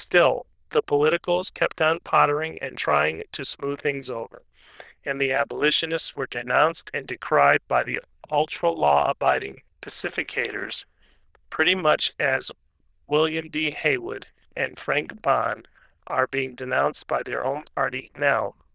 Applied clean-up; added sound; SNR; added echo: neural diffusion model UNIVERSE++.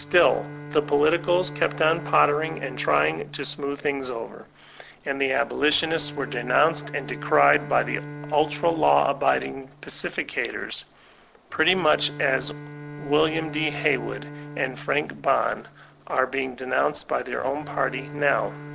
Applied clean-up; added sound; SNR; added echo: none; Bowed string instrument; 14 dB; none.